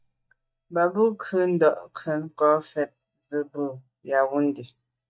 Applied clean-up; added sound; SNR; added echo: neural mask model DeepFilterNet 3.